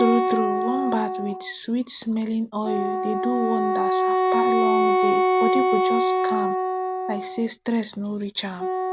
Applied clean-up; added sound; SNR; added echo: none; Wind instrument, woodwind instrument; -4 dB; none.